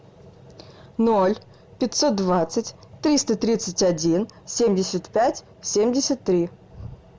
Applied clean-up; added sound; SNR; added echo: none; none; none; none.